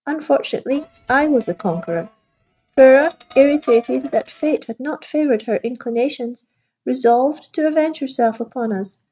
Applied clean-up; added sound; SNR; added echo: neural mask model RNNoise.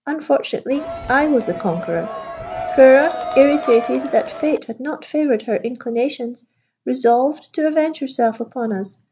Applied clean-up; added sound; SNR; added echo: none; Crowd; 9 dB; none.